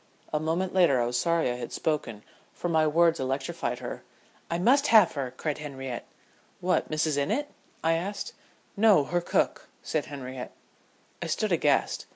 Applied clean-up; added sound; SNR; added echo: none; none; none; none.